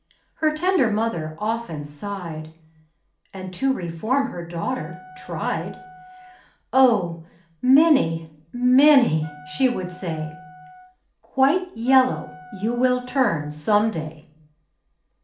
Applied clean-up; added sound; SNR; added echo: none; Wind instrument, woodwind instrument; 20 dB; reverberation time 0.4 s.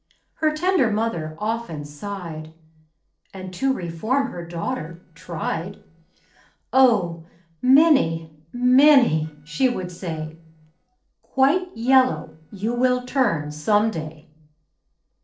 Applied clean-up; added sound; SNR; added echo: neural separator model SepFormer DNS4.